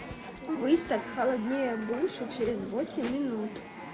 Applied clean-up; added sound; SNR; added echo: none; Chatter / Chirp, tweet / Livestock, farm animals, working animals; 9 dB; reverberation time 0.8 s.